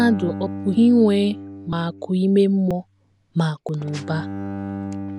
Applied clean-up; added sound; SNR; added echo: none; Bowed string instrument; 12 dB; none.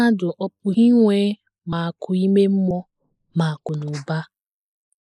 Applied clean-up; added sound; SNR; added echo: neural mask model Resemble Enhance denoiser.